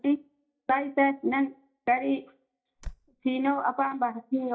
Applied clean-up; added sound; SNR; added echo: neural mask model DeepFilterNet 3.